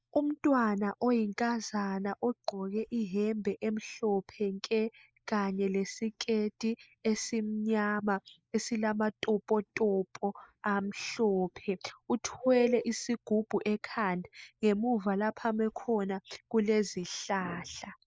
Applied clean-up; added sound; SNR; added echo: neural mask model Resemble Enhance denoiser.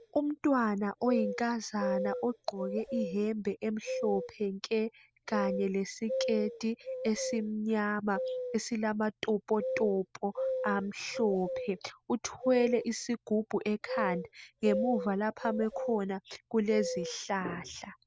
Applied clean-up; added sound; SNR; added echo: none; Bird vocalization, bird call, bird song; 7 dB; none.